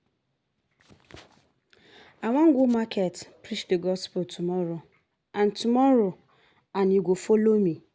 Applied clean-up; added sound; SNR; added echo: none; none; none; none.